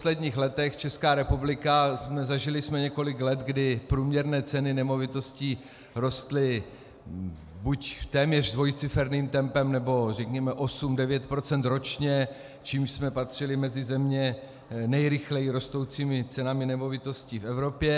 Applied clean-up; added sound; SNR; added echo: none; none; none; none.